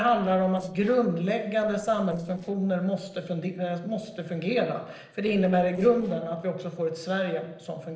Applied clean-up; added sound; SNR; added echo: neural separator model SepFormer DNS4.